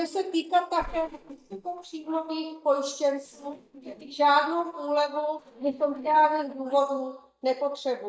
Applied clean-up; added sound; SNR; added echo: neural mask model DeepFilterNet 3.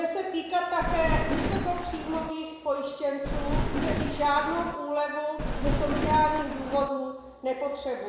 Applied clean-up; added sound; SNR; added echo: none; Thunder; 0 dB; reverberation time 1.0 s.